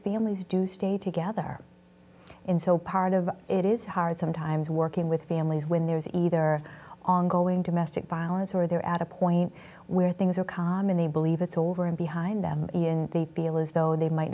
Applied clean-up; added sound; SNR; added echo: none; none; none; none.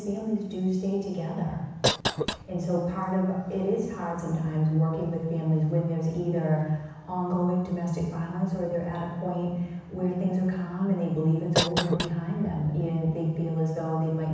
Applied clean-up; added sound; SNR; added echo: none; Cough; 4 dB; reverberation time 1.1 s.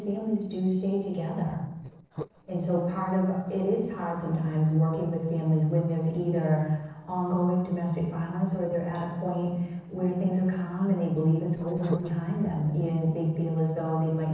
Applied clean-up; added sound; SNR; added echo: neural separator model SepFormer DNS4.